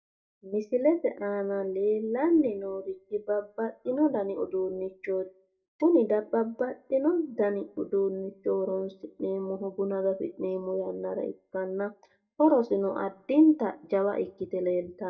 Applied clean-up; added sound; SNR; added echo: neural mask model DeepFilterNet 3.